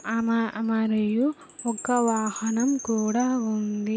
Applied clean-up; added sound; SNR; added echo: none; Chime; 16 dB; none.